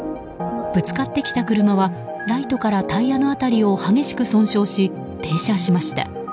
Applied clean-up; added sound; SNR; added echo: none; none; none; none.